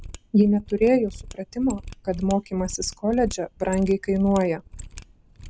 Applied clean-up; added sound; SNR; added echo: none; Mechanisms; 15 dB; none.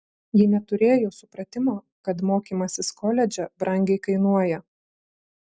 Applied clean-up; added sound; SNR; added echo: none; none; none; none.